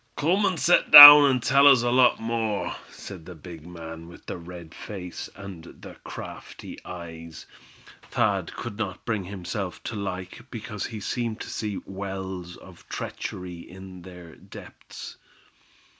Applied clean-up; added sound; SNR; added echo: none; none; none; none.